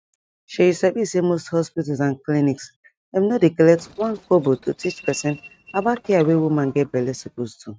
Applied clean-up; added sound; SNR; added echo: neural mask model RNNoise.